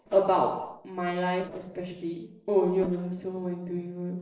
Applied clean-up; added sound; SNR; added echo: neural separator model SepFormer DNS4.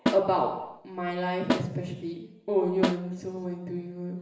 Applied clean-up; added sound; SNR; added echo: none; Snare drum; 5 dB; reverberation time 0.9 s.